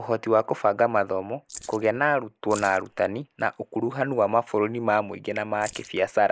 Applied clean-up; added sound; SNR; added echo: neural mask model Resemble Enhance denoiser.